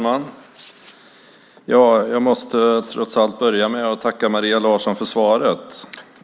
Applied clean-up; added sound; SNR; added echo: none; none; none; none.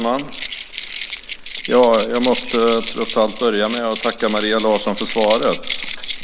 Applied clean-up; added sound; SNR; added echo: none; Keys jangling; 9 dB; none.